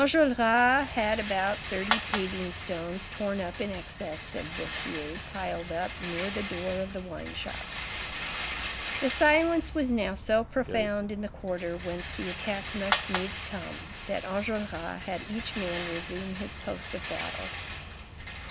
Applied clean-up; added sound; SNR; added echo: none; Rattle; 6 dB; none.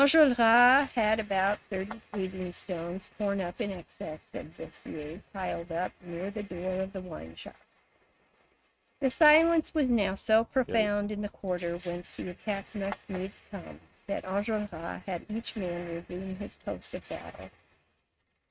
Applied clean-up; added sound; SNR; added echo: neural mask model RNNoise.